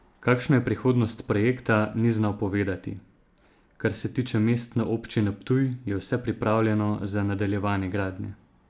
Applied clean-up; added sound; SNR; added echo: none; none; none; none.